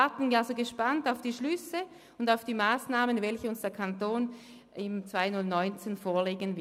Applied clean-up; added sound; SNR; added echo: none; none; none; none.